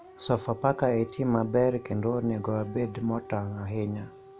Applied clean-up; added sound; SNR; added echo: none; Siren / Dog; 17 dB; none.